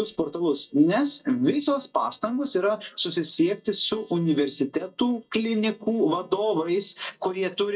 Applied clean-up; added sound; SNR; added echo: neural mask model DeepFilterNet 3.